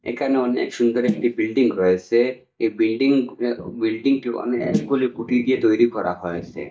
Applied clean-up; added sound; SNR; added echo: neural mask model DeepFilterNet 3.